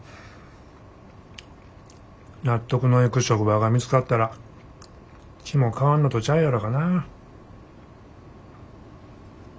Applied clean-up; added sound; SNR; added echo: none; none; none; none.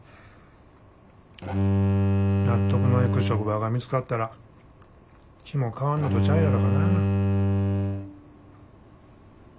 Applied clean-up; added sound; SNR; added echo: none; Bowed string instrument; -4 dB; none.